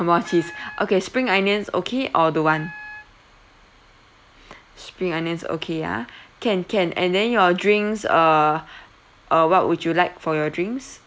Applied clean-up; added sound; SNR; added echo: none; Wind instrument, woodwind instrument; 18 dB; none.